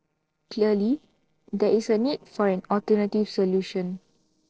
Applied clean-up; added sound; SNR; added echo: neural separator model SepFormer DNS4.